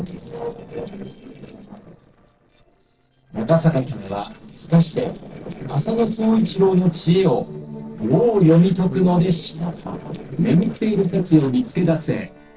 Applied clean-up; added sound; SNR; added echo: neural separator model SepFormer DNS4.